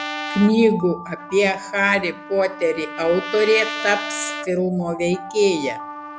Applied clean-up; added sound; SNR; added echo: none; Trumpet + Alarm; 10 dB; none.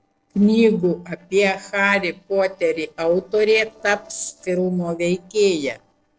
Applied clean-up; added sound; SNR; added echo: neural separator model SepFormer DNS4.